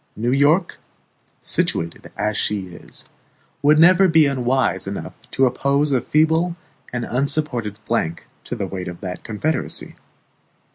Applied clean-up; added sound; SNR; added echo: none; none; none; none.